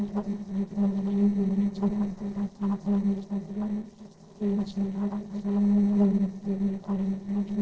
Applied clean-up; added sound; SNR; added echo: neural separator model SepFormer DNS4.